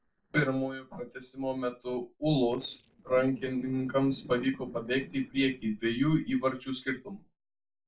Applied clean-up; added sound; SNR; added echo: neural separator model SepFormer DNS4.